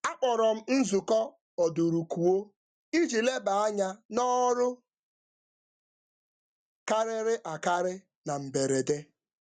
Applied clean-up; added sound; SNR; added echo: none; none; none; none.